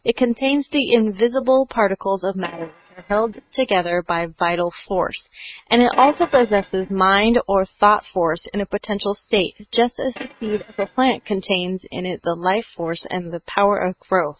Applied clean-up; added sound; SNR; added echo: neural mask model RNNoise.